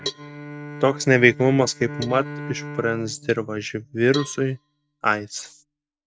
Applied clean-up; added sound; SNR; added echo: neural mask model RNNoise.